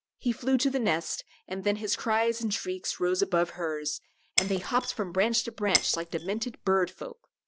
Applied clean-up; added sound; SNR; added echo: none; Shatter; 6 dB; none.